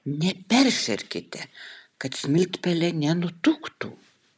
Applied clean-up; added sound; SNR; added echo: none; none; none; none.